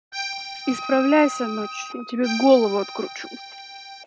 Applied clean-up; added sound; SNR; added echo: none; Accordion + Wind instrument, woodwind instrument; 11 dB; none.